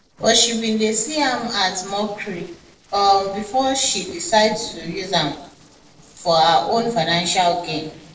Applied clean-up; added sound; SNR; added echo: neural separator model SepFormer DNS4.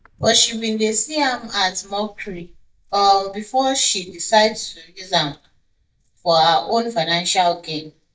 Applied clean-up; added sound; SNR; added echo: neural mask model DeepFilterNet 3.